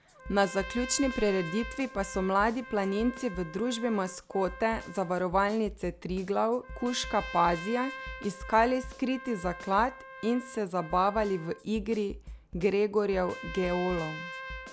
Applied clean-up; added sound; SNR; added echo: none; Trumpet + Snare drum; 13 dB; none.